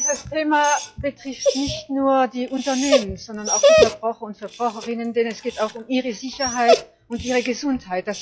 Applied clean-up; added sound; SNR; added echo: classical method log-MMSE.